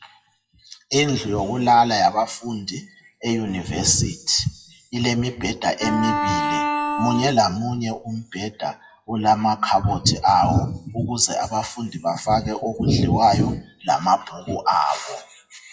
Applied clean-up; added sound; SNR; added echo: classical method WPE with log-MMSE.